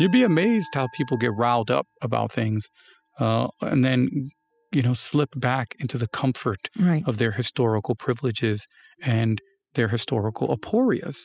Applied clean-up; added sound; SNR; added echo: classical method spectral subtraction.